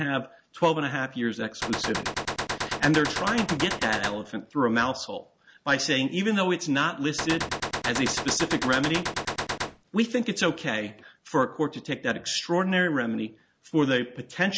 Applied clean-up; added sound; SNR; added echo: none; Gunshot, gunfire; 4 dB; none.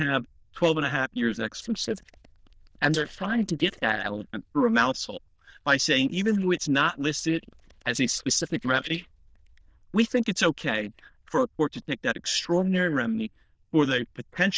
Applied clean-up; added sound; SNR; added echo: neural diffusion model UNIVERSE++.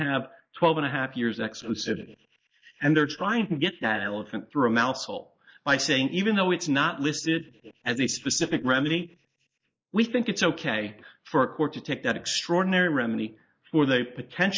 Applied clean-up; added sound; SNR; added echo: neural mask model Resemble Enhance denoiser.